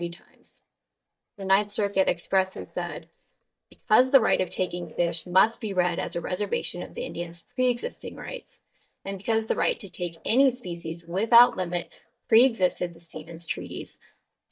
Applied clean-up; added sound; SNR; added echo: neural mask model DeepFilterNet 3.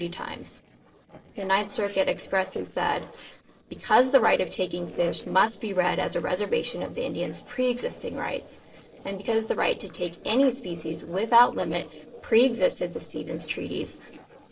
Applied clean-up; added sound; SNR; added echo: neural separator model SepFormer DNS4.